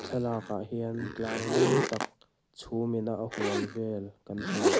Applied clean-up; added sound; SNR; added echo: none; Zipper (clothing); -1 dB; none.